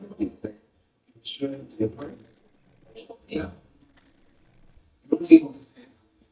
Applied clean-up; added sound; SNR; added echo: neural mask model DeepFilterNet 3.